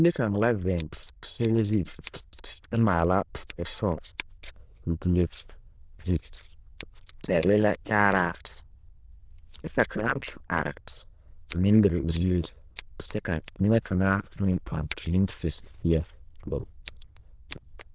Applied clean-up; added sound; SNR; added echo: neural diffusion model UNIVERSE++.